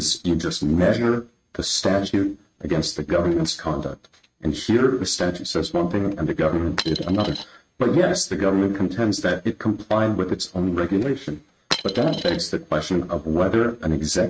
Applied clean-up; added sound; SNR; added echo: neural mask model RNNoise.